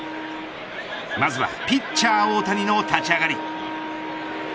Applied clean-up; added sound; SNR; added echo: none; Wind instrument, woodwind instrument; 8 dB; none.